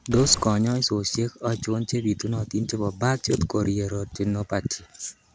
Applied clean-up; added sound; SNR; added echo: none; Glass; 13 dB; none.